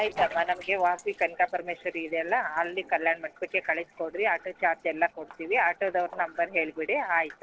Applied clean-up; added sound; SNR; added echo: neural separator model SepFormer DNS4.